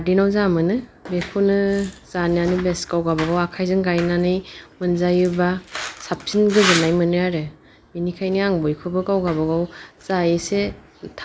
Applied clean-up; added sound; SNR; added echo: none; none; none; none.